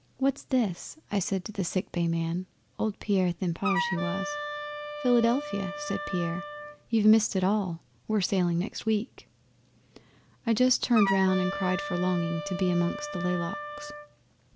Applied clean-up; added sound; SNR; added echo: none; Wind instrument, woodwind instrument; 7 dB; none.